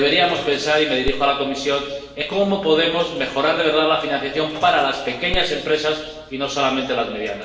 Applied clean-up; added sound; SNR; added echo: none; Telephone; 15 dB; reverberation time 1.2 s.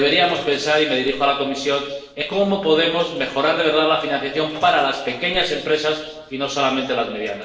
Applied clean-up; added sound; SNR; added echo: neural separator model SepFormer DNS4.